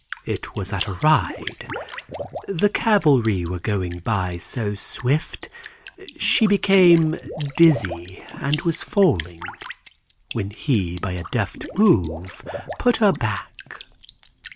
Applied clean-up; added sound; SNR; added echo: none; Liquid + Drip; 15 dB; none.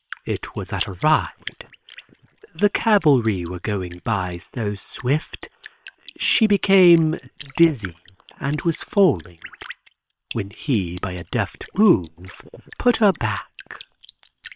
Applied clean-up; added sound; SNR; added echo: neural separator model SepFormer WHAM!.